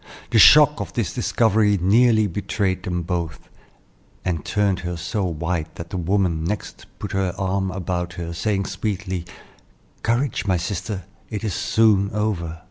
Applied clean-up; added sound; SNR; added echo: none; none; none; none.